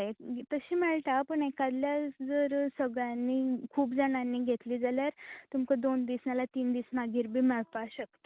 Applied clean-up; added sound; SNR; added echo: none; none; none; none.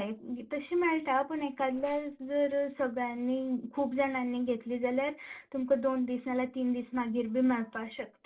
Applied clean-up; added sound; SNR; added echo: neural separator model SepFormer DNS4.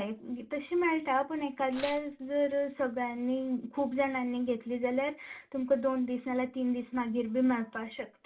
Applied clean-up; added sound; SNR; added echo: none; Tearing; 17 dB; reverberation time 0.2 s.